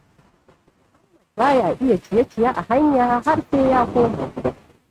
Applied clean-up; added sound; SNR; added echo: neural mask model RNNoise.